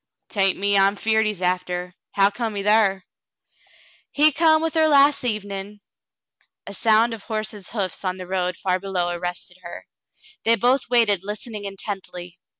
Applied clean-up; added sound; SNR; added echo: none; none; none; none.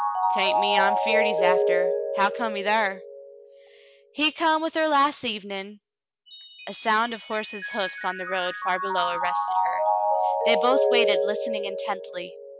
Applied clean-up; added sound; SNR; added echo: none; Mallet percussion; -1 dB; none.